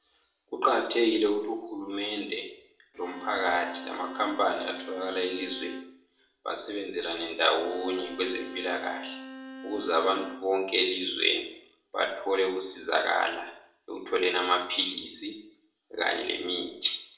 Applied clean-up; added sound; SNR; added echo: none; Bowed string instrument; 13 dB; reverberation time 0.6 s.